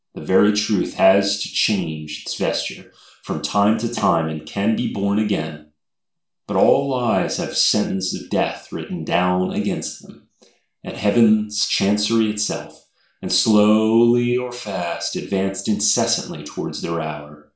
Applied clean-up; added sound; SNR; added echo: none; none; none; reverberation time 0.4 s.